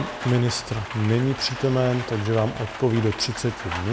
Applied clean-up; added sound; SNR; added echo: none; Rain; 11 dB; none.